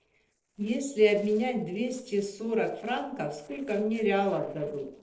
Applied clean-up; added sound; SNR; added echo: neural separator model SepFormer DNS4.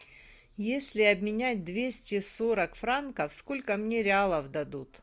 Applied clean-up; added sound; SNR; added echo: none; none; none; none.